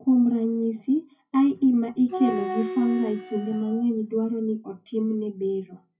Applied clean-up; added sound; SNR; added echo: classical method WPE with log-MMSE.